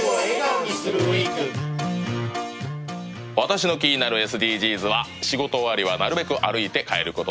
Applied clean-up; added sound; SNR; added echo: none; none; none; none.